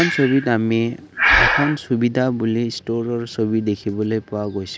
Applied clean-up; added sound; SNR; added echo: none; Breathing; 4 dB; none.